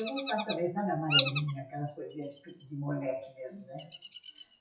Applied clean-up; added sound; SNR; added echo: classical method WPE with log-MMSE.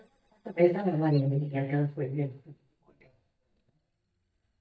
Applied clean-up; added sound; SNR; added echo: neural mask model DeepFilterNet 3.